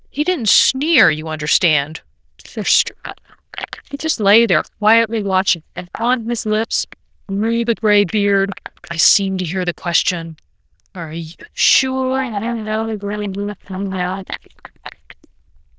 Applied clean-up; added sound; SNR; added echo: neural diffusion model UNIVERSE++.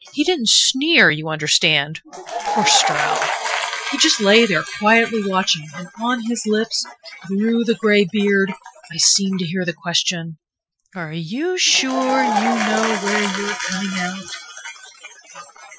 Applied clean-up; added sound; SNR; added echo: classical method Wiener filter.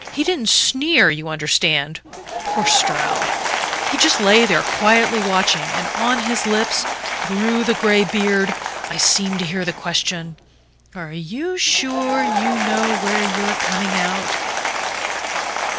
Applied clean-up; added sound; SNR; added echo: none; Applause / Crowd; 3 dB; none.